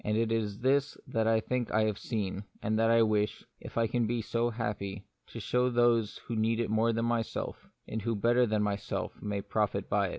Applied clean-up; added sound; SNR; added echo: none; none; none; none.